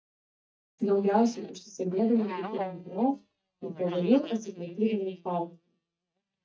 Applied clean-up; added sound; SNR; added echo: neural mask model DeepFilterNet 3.